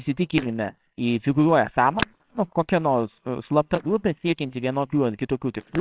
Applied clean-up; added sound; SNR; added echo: neural separator model SepFormer WHAMR!.